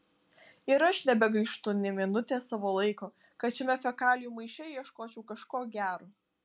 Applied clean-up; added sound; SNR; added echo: none; none; none; none.